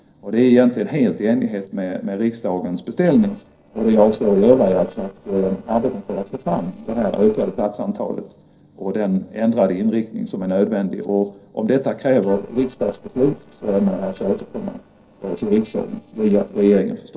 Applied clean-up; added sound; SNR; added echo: neural separator model SepFormer DNS4.